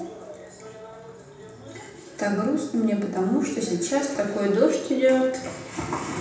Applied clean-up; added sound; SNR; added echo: none; none; none; reverberation time 0.9 s.